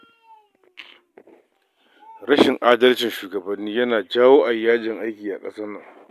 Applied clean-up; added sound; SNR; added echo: none; none; none; none.